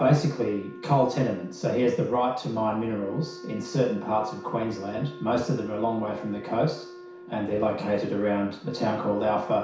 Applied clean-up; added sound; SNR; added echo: none; Wind instrument, woodwind instrument; 17 dB; reverberation time 0.6 s.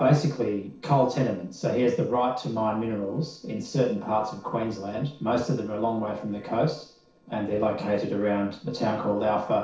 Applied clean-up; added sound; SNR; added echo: neural separator model SepFormer DNS4.